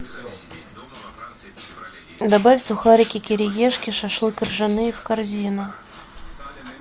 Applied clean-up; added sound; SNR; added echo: none; none; none; none.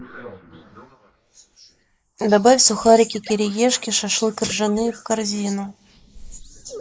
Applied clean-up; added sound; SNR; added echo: neural mask model Resemble Enhance denoiser.